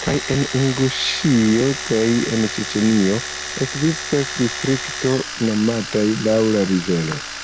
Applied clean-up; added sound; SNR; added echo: none; Domestic sounds, home sounds; 9 dB; none.